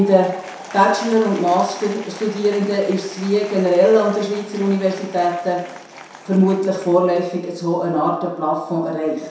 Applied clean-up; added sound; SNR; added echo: none; Applause / Crowd; 20 dB; reverberation time 0.7 s.